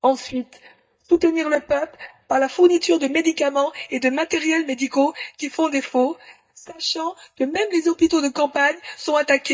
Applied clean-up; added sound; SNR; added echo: neural mask model DeepFilterNet 3.